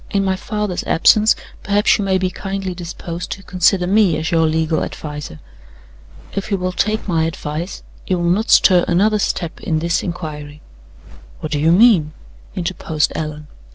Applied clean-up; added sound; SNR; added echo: none; none; none; none.